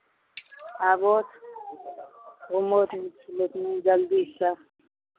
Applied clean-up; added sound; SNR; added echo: none; Bicycle bell; 10 dB; none.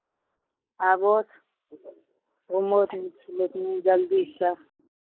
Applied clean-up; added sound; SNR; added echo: neural mask model Resemble Enhance denoiser.